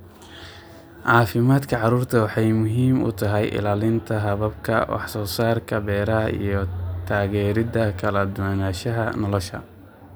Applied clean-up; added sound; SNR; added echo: none; none; none; none.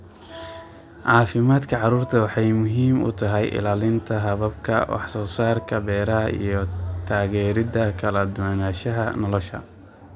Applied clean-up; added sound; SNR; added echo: none; Wind instrument, woodwind instrument; 19 dB; none.